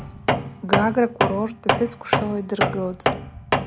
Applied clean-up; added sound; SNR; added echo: none; Tools; -2 dB; none.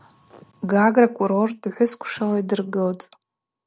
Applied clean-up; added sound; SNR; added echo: none; none; none; none.